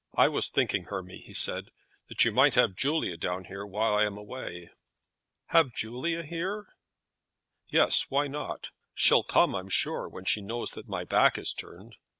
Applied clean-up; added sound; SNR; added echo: none; none; none; none.